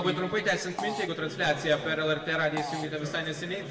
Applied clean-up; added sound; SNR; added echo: none; Fart; 12 dB; reverberation time 1.5 s.